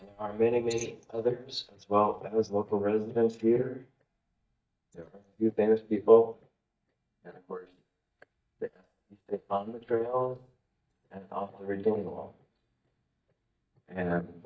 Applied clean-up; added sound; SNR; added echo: neural mask model DeepFilterNet 3.